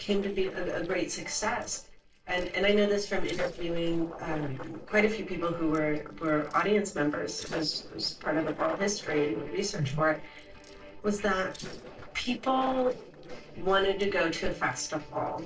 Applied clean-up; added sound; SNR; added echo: neural separator model SepFormer DNS4.